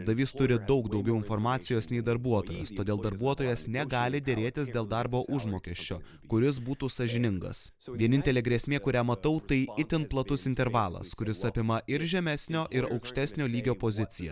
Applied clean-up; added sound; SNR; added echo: none; none; none; none.